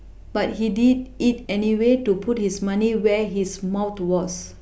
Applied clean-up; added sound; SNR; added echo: none; none; none; none.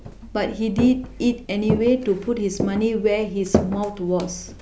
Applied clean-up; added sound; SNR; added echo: none; Walk, footsteps; 7 dB; none.